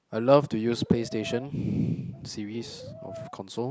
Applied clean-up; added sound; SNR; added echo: none; Brass instrument; 18 dB; none.